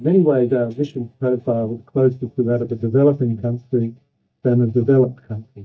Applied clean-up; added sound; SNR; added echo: neural mask model DeepFilterNet 3.